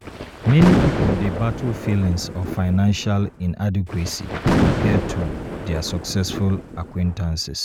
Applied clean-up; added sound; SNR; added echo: none; Thunder; 3 dB; none.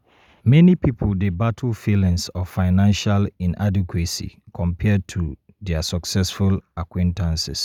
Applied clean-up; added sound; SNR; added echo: none; none; none; none.